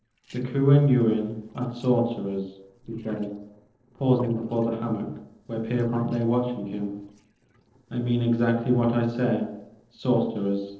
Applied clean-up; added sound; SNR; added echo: neural separator model SepFormer DNS4.